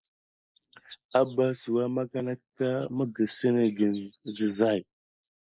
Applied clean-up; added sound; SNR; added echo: neural mask model Resemble Enhance denoiser.